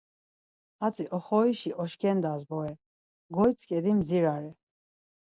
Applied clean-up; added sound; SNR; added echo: none; none; none; none.